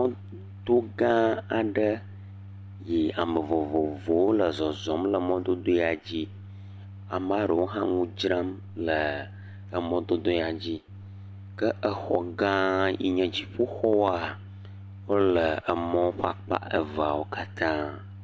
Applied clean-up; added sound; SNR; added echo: none; Organ; 15 dB; none.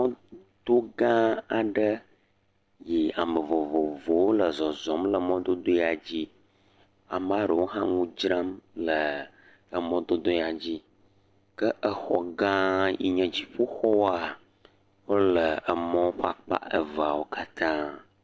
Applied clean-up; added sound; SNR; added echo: neural separator model SepFormer DNS4.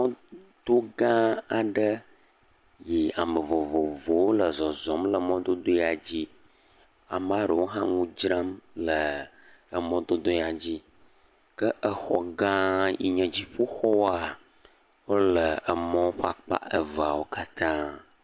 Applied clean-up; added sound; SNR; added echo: none; none; none; none.